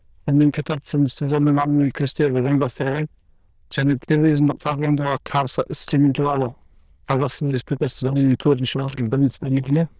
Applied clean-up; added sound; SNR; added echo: neural diffusion model UNIVERSE++.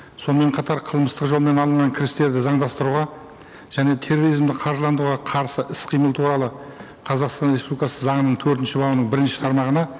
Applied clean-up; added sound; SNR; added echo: none; none; none; none.